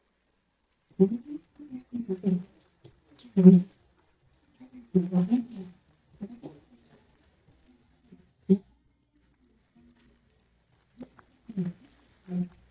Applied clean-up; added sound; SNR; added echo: neural mask model DeepFilterNet 3.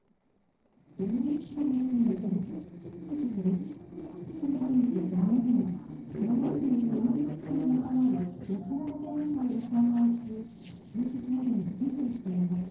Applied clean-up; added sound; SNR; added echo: neural separator model SepFormer DNS4.